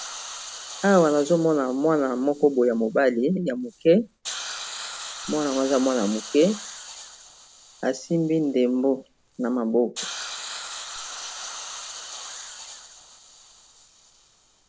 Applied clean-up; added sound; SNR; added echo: none; Hiss; 13 dB; none.